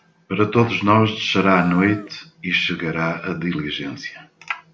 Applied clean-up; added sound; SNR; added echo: none; Brass instrument + Gasp; 18 dB; none.